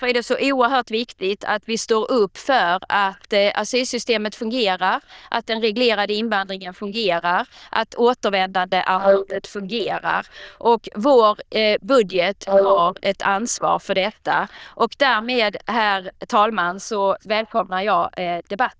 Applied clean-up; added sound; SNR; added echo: neural diffusion model UNIVERSE++.